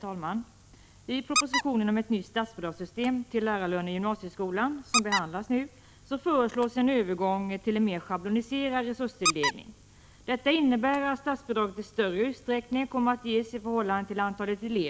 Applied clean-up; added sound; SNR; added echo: none; Squeak; 5 dB; none.